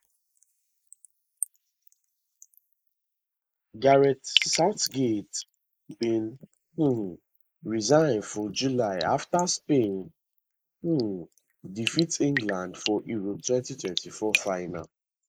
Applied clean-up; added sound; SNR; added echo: neural mask model Resemble Enhance denoiser.